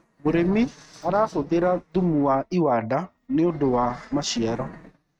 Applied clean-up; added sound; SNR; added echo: neural mask model RNNoise.